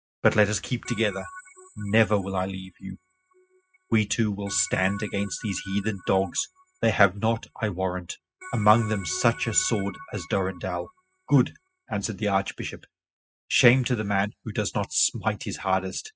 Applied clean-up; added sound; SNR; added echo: classical method spectral subtraction.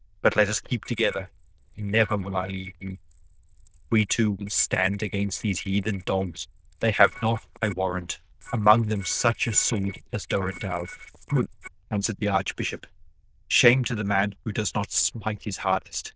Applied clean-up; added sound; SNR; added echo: neural diffusion model UNIVERSE++.